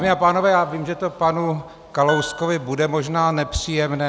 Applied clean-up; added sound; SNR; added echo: none; Piano; 13 dB; none.